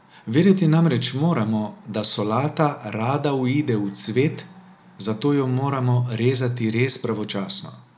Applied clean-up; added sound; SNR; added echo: none; none; none; none.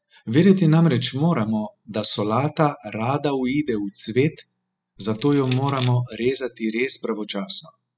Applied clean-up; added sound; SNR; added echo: classical method spectral subtraction.